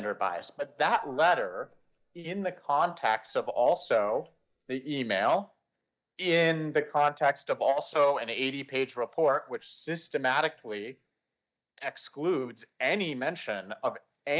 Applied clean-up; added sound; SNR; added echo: neural mask model DeepFilterNet 3.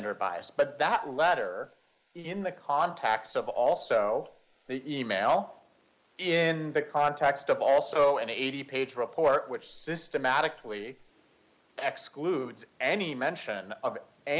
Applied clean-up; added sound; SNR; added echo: neural mask model Resemble Enhance denoiser.